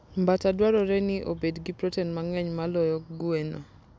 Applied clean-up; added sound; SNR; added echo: none; none; none; none.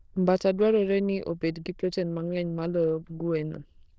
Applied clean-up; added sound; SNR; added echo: neural diffusion model UNIVERSE++.